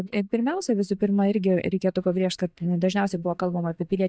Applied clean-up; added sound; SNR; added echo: neural mask model DeepFilterNet 3.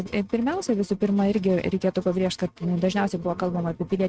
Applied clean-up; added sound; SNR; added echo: neural mask model RNNoise.